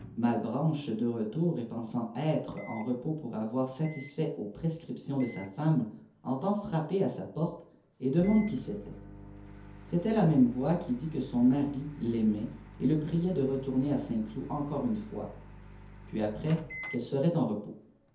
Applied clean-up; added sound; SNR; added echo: none; Microwave oven; 19 dB; reverberation time 0.5 s.